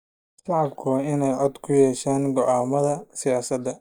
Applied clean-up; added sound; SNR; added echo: neural mask model DeepFilterNet 3.